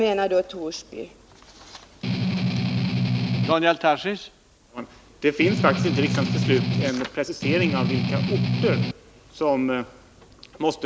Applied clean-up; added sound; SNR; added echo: none; Strum; -3 dB; none.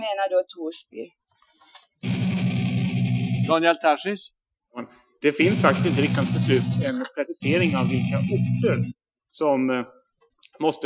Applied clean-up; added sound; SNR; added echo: classical method Wiener filter.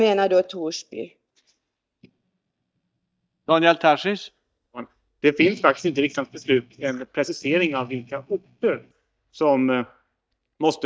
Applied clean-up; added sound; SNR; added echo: neural mask model DeepFilterNet 3.